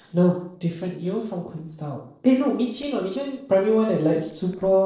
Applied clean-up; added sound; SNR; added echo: neural separator model SepFormer DNS4.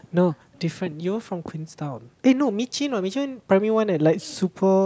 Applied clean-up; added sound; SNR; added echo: none; none; none; none.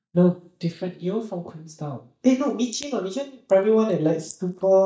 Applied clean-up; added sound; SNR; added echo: neural mask model DeepFilterNet 3.